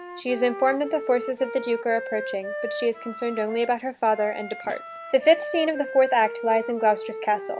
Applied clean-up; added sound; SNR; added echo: none; Wind instrument, woodwind instrument; 10 dB; none.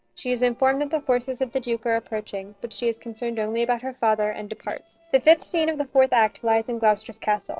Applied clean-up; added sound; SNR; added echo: neural separator model SepFormer DNS4.